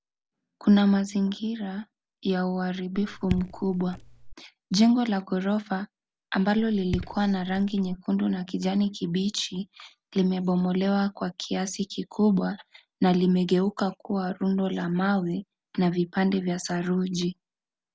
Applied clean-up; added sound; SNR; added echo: none; Raindrop / Drip; 11 dB; none.